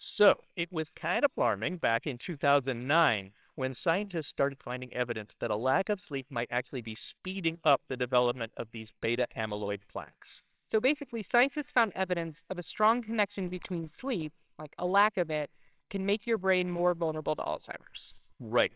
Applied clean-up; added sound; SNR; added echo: neural separator model SepFormer WHAMR!.